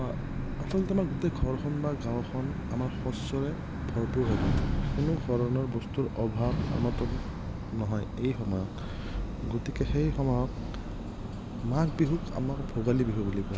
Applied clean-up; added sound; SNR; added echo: none; Idling / Engine starting / Motor vehicle (road); 12 dB; none.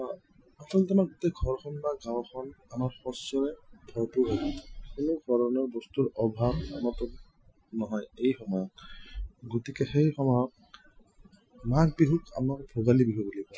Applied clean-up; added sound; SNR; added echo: classical method Wiener filter.